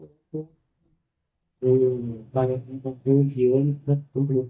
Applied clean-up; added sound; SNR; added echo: neural mask model DeepFilterNet 3.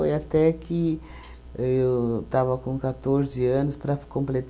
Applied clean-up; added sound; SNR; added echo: none; none; none; none.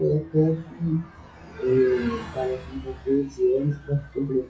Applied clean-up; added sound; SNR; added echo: classical method WPE with log-MMSE.